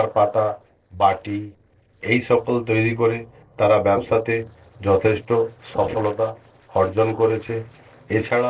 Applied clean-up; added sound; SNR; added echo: neural separator model SepFormer DNS4.